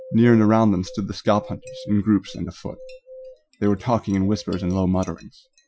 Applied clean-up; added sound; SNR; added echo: classical method Wiener filter.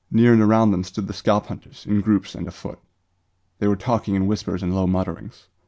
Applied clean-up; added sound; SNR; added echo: none; none; none; none.